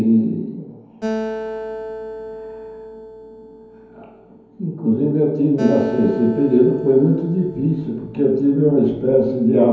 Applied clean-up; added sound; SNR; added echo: none; Acoustic guitar; 12 dB; reverberation time 0.9 s.